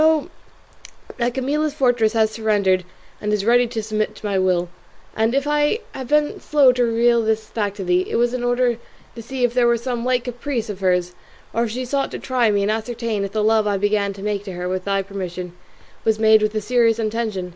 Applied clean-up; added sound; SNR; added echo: none; none; none; none.